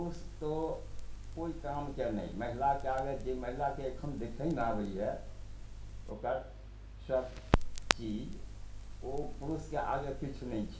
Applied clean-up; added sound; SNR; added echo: none; Crackle; 2 dB; reverberation time 0.5 s.